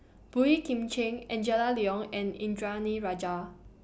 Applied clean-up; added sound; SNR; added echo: none; none; none; none.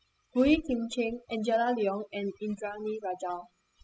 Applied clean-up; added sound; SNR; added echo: classical method spectral subtraction.